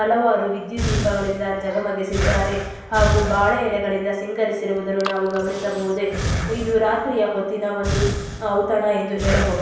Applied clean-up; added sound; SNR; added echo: none; Breathing; 5 dB; reverberation time 0.9 s.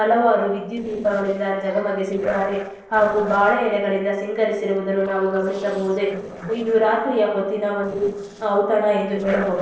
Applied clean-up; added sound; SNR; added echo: neural separator model SepFormer DNS4.